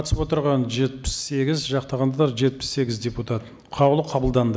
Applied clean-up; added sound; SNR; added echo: none; none; none; none.